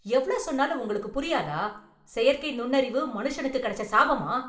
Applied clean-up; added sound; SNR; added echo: none; none; none; reverberation time 0.4 s.